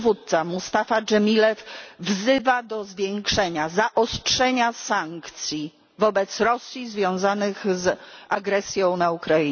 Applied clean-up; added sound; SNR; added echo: none; none; none; none.